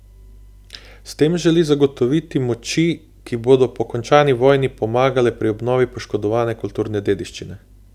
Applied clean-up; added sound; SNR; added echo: none; none; none; none.